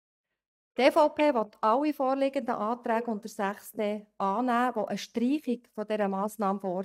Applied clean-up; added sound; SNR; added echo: neural mask model DeepFilterNet 3.